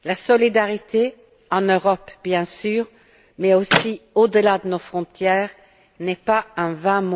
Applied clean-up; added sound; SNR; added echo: none; Clapping; 4 dB; none.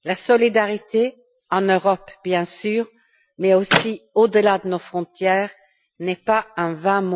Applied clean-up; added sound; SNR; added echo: classical method Wiener filter.